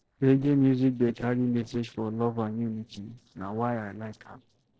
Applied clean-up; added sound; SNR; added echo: neural separator model SepFormer DNS4.